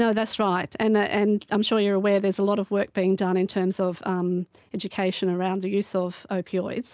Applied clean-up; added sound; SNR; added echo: none; none; none; none.